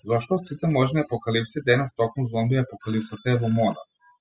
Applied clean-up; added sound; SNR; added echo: classical method spectral subtraction.